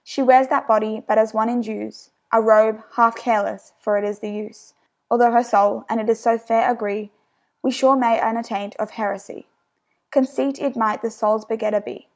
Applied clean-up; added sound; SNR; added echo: none; none; none; none.